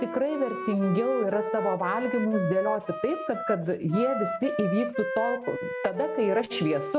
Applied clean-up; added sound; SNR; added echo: none; Wind instrument, woodwind instrument; 5 dB; none.